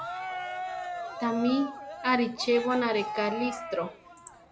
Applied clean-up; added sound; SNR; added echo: none; Cheering; 8 dB; none.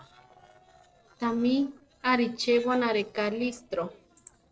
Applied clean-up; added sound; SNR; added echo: neural separator model SepFormer DNS4.